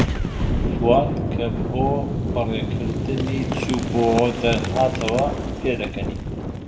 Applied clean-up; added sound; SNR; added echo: none; Boom; 0 dB; reverberation time 1.0 s.